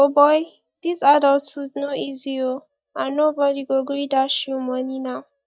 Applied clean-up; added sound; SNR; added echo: neural mask model DeepFilterNet 3.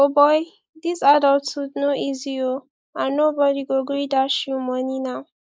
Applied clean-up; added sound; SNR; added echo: neural mask model Resemble Enhance denoiser.